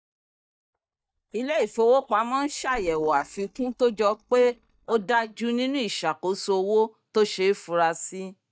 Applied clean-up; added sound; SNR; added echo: neural mask model DeepFilterNet 3.